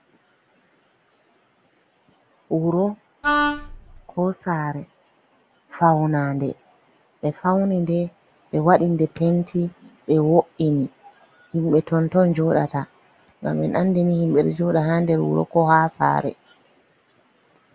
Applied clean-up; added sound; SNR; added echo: none; Wind instrument, woodwind instrument; 2 dB; none.